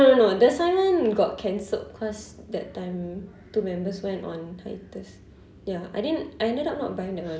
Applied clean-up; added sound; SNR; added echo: none; none; none; none.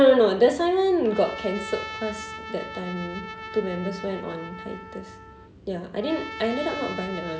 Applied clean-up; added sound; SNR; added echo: none; Trumpet; 13 dB; none.